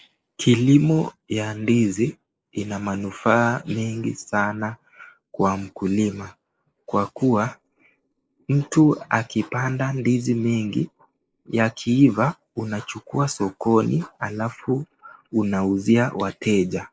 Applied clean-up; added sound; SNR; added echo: neural mask model Resemble Enhance denoiser.